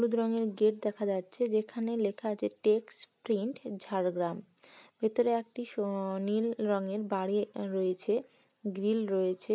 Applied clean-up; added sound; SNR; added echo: none; none; none; none.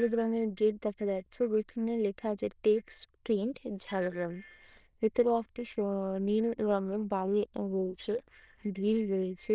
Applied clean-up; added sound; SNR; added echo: neural diffusion model UNIVERSE++.